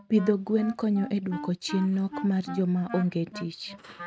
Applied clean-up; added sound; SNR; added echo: neural mask model RNNoise.